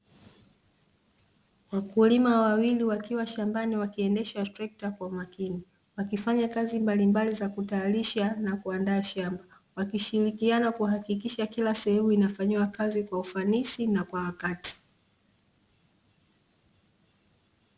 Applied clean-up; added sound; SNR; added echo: none; none; none; none.